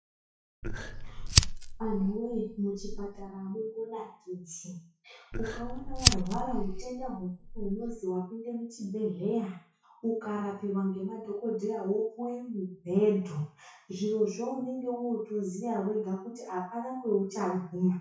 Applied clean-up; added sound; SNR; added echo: classical method WPE with log-MMSE.